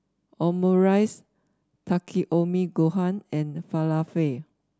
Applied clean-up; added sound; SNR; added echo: none; none; none; none.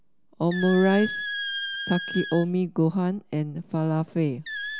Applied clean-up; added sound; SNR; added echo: none; Squeak; 9 dB; none.